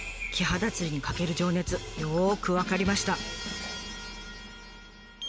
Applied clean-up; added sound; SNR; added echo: none; none; none; none.